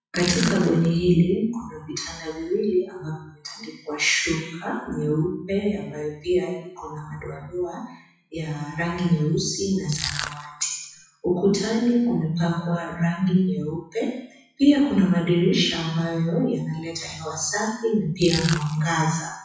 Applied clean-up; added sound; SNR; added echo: classical method WPE with log-MMSE.